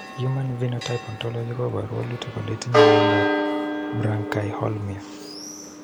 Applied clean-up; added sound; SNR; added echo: none; Church bell; -3 dB; none.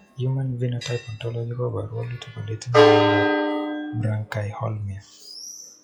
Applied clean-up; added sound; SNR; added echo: classical method log-MMSE.